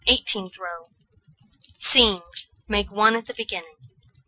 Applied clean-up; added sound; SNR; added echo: classical method Wiener filter.